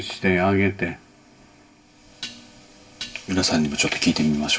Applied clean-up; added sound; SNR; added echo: none; Dishes, pots, and pans; 16 dB; reverberation time 0.2 s.